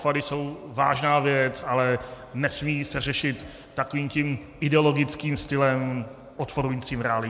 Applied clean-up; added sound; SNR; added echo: none; none; none; none.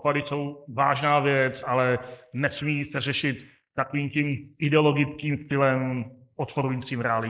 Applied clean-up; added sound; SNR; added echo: neural mask model Resemble Enhance denoiser.